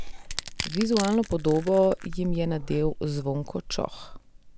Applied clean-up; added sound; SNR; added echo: none; Meow / Purr + Crushing; 7 dB; none.